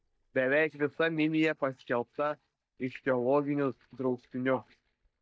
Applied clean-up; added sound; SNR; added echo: neural mask model DeepFilterNet 3.